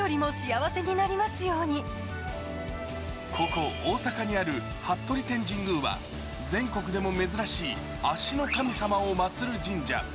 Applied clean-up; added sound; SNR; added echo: none; none; none; none.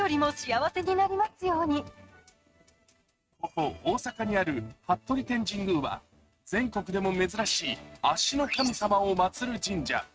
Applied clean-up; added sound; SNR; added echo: neural mask model RNNoise.